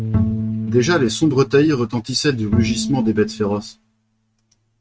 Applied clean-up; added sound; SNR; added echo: neural mask model RNNoise.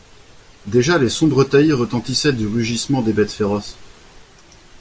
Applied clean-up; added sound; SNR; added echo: none; none; none; none.